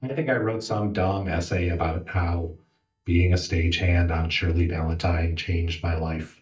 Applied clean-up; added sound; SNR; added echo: neural mask model DeepFilterNet 3.